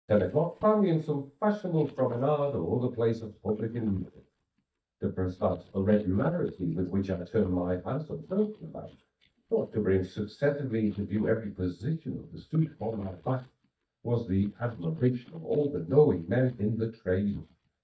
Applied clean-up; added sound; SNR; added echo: neural mask model DeepFilterNet 3.